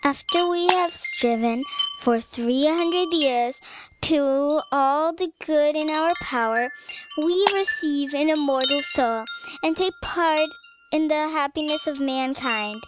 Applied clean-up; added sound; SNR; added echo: none; Shatter + Wind chime; 9 dB; none.